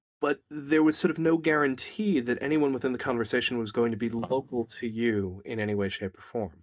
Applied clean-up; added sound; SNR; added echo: neural mask model DeepFilterNet 3.